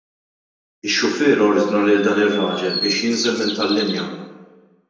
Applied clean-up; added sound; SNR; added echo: none; Bird vocalization, bird call, bird song; 9 dB; reverberation time 0.9 s.